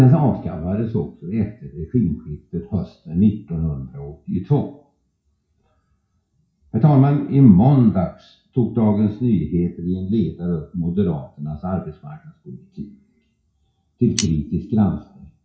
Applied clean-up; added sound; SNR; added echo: classical method WPE with log-MMSE.